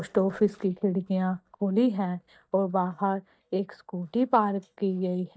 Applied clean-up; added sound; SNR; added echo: neural mask model DeepFilterNet 3.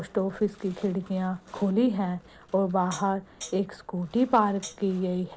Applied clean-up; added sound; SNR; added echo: none; Hi-hat; 15 dB; none.